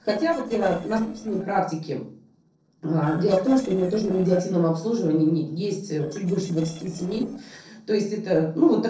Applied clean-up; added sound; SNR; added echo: neural separator model SepFormer DNS4.